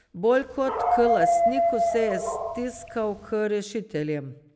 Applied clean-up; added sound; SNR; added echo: none; Dog; -2 dB; none.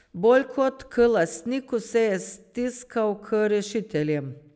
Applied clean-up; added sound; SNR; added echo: none; none; none; none.